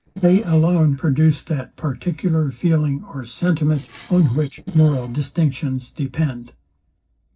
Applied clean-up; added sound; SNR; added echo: neural separator model SepFormer DNS4.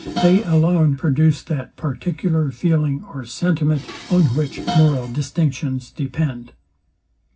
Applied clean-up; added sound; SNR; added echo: none; Dishes, pots, and pans; 15 dB; reverberation time 0.4 s.